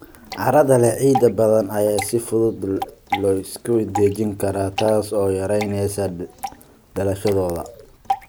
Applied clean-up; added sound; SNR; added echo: none; Drip / Water; 12 dB; none.